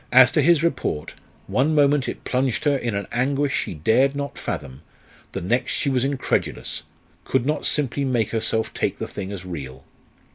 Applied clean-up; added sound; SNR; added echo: none; none; none; none.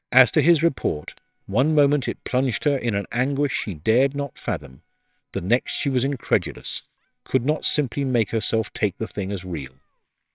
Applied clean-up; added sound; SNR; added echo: neural separator model SepFormer WHAMR!.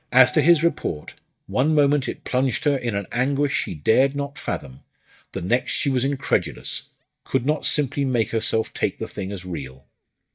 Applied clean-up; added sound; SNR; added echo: neural mask model DeepFilterNet 3.